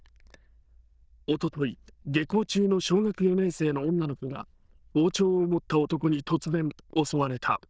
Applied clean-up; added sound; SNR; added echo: neural diffusion model UNIVERSE++.